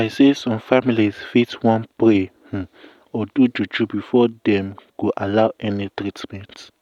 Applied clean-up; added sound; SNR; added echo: none; none; none; none.